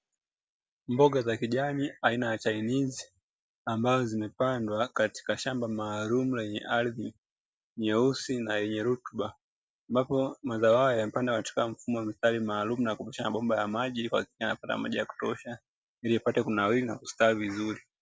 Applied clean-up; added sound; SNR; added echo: none; none; none; none.